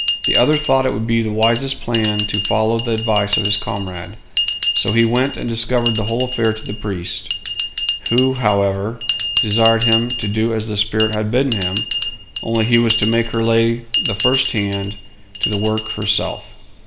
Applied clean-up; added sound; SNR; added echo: none; Bell; 5 dB; reverberation time 1.6 s.